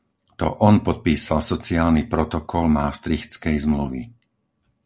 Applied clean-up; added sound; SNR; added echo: none; none; none; none.